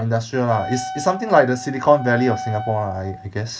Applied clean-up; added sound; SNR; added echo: none; Wind instrument, woodwind instrument; 11 dB; none.